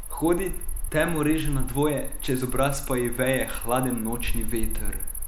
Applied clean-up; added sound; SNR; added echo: none; Cricket; 1 dB; none.